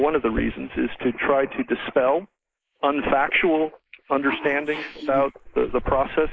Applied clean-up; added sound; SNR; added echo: neural mask model Resemble Enhance denoiser.